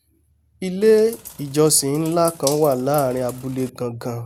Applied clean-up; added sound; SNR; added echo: none; Bathtub (filling or washing); 16 dB; none.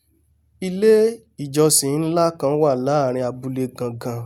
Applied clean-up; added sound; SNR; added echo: none; none; none; none.